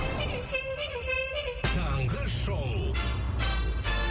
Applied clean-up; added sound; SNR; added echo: none; none; none; none.